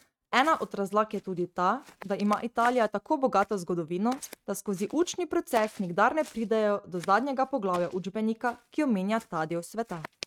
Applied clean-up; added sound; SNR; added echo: neural mask model RNNoise.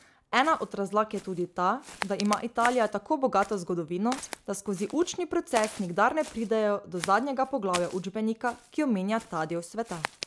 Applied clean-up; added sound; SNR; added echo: none; Walk, footsteps; 14 dB; none.